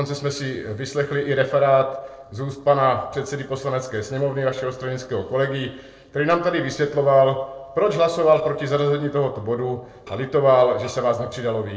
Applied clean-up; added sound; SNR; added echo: neural separator model SepFormer DNS4.